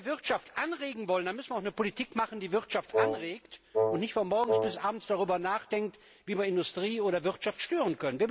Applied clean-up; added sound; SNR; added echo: none; Wind instrument, woodwind instrument; -1 dB; none.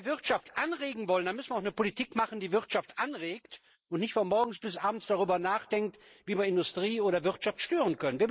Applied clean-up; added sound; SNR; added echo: neural mask model Resemble Enhance denoiser.